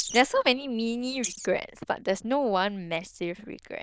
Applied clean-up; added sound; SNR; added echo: neural diffusion model UNIVERSE++.